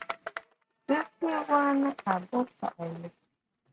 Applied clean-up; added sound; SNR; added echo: neural mask model RNNoise.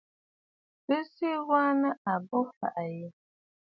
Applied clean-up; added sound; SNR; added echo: none; none; none; none.